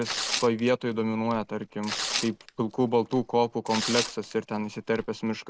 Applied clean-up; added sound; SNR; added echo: none; Tearing; 8 dB; none.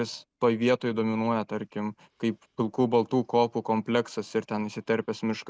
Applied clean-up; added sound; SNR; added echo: none; none; none; none.